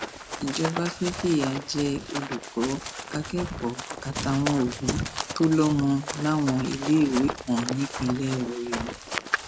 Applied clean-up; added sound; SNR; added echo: none; Run; 7 dB; none.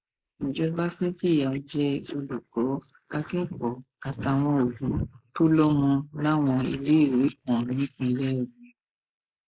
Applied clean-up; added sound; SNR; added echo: neural mask model Resemble Enhance denoiser.